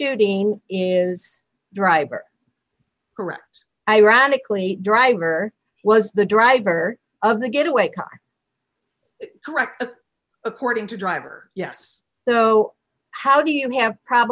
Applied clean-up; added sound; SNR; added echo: none; none; none; none.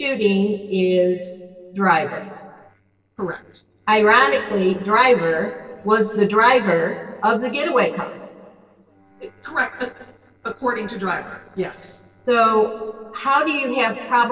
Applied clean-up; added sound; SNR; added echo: neural separator model SepFormer DNS4.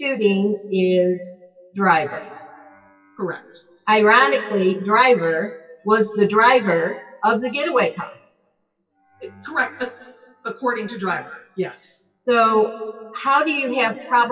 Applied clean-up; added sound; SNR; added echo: classical method WPE with log-MMSE.